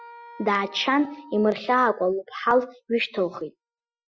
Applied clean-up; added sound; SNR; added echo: classical method Wiener filter.